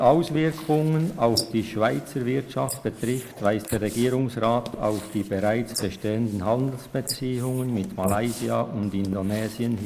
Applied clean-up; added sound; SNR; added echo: neural mask model Resemble Enhance denoiser.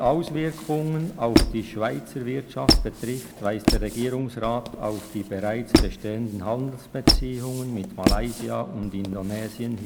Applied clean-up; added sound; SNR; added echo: none; Squeak; -1 dB; none.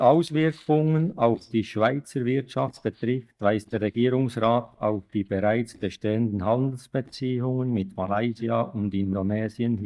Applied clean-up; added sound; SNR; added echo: neural mask model DeepFilterNet 3.